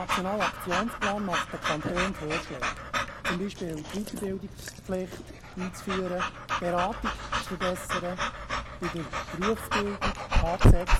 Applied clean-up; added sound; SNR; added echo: none; Dog / Breathing; -5 dB; none.